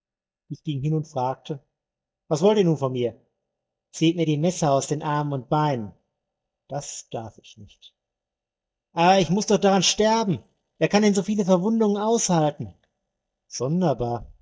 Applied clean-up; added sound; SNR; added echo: neural mask model DeepFilterNet 3.